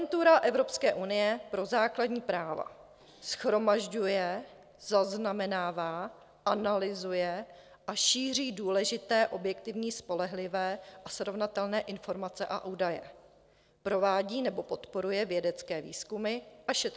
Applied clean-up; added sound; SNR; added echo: none; none; none; none.